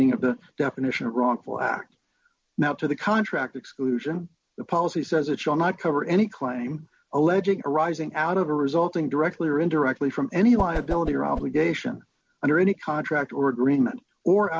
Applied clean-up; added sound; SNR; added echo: none; Whoosh, swoosh, swish; 9 dB; none.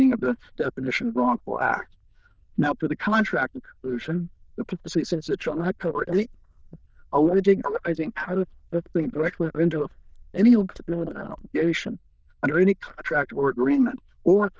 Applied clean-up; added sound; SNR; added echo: neural diffusion model UNIVERSE++.